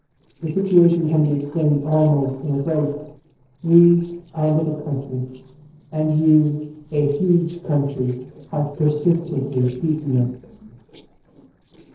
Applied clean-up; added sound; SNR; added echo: neural separator model SepFormer DNS4.